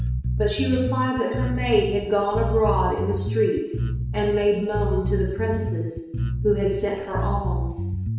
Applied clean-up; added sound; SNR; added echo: none; Bass guitar; 2 dB; reverberation time 1.0 s.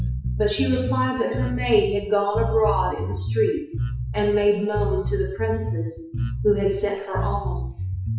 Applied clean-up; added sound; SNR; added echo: classical method WPE with log-MMSE.